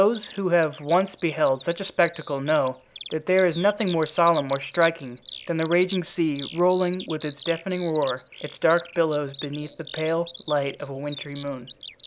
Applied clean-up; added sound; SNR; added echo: none; Bird vocalization, bird call, bird song; 10 dB; none.